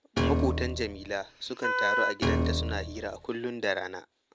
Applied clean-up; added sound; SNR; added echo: none; Wind instrument, woodwind instrument + Piano; -4 dB; none.